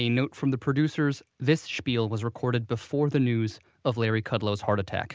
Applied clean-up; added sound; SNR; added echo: none; none; none; none.